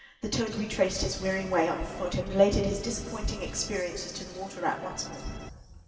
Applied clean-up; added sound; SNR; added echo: none; Musical instrument; 14 dB; reverberation time 2.3 s.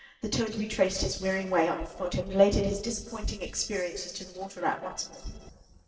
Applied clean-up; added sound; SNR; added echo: neural separator model SepFormer DNS4.